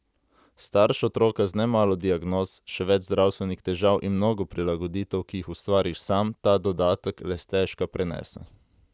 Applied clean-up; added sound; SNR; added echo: none; none; none; none.